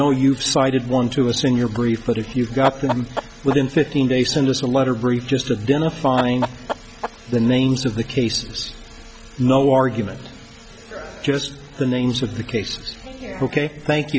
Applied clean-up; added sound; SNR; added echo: none; Chicken, rooster; 9 dB; none.